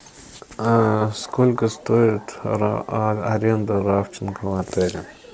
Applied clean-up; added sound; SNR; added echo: none; none; none; none.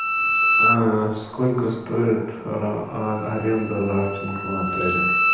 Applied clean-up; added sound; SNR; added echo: none; Bowed string instrument; 0 dB; reverberation time 0.9 s.